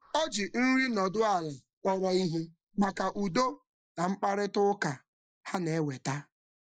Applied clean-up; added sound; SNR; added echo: neural mask model Resemble Enhance denoiser.